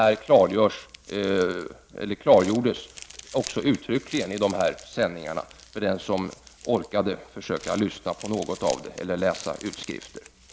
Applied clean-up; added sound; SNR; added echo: none; Crumpling, crinkling; 20 dB; none.